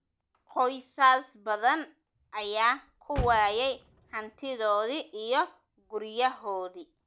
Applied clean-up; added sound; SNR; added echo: none; Motor vehicle (road); 16 dB; none.